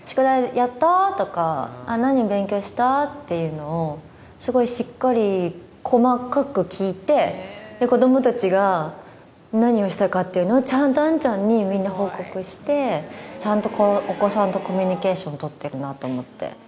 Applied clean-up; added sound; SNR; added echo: none; none; none; none.